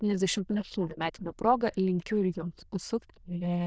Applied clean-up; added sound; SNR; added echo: neural diffusion model UNIVERSE++.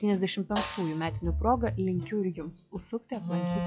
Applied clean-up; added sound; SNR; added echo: classical method log-MMSE.